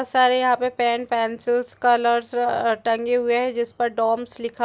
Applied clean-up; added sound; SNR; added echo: none; none; none; none.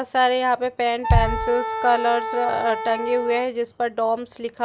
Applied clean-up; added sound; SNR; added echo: none; Bass drum + Wind instrument, woodwind instrument; 3 dB; none.